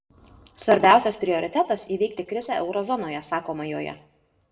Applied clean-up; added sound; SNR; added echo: none; none; none; reverberation time 0.5 s.